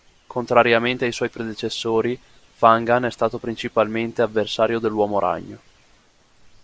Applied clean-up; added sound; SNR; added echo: none; none; none; none.